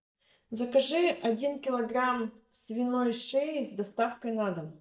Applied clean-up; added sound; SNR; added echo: neural mask model DeepFilterNet 3.